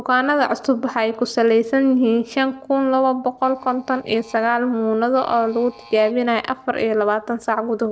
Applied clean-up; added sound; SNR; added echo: neural separator model SepFormer DNS4.